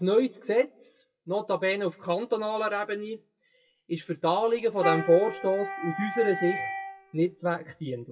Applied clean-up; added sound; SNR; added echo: classical method WPE with log-MMSE.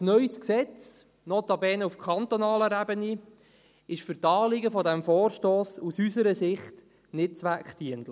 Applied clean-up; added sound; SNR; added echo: none; none; none; none.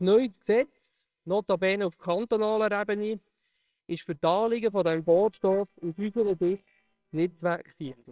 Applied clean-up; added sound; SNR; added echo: neural separator model SepFormer WHAMR!.